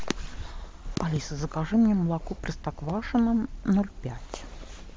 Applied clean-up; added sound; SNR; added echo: none; none; none; none.